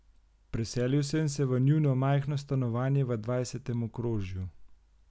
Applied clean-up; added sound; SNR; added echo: none; none; none; none.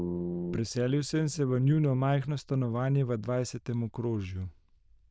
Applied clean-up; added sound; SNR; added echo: neural diffusion model UNIVERSE++.